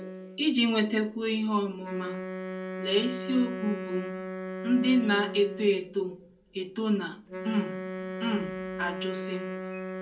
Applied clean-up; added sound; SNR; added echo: none; Wind instrument, woodwind instrument; 8 dB; reverberation time 0.2 s.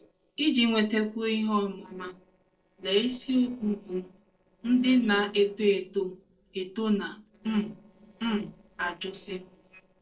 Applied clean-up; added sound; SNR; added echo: neural separator model SepFormer DNS4.